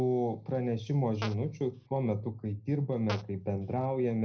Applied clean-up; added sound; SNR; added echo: none; Fart; 16 dB; reverberation time 0.4 s.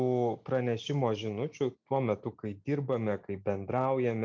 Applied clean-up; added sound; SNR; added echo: none; none; none; none.